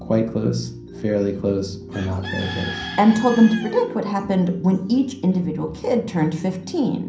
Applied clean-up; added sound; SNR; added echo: none; Bird / Chicken, rooster; 15 dB; reverberation time 0.6 s.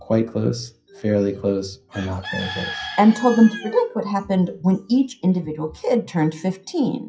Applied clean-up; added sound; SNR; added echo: classical method WPE with log-MMSE.